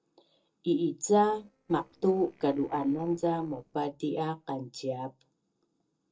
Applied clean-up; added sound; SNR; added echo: neural separator model SepFormer DNS4.